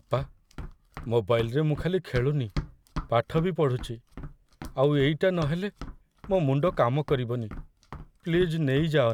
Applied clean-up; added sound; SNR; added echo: none; Run; 14 dB; none.